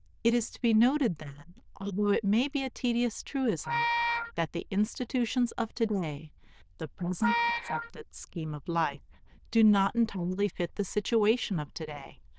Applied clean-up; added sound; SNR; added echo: neural diffusion model UNIVERSE++.